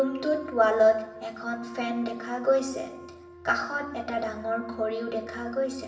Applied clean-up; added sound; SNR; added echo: none; Wind instrument, woodwind instrument; 17 dB; reverberation time 0.9 s.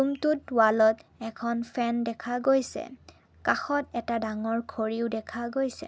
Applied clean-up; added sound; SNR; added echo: none; none; none; none.